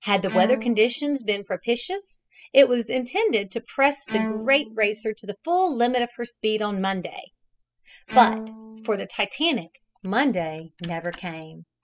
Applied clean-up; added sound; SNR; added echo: classical method spectral subtraction.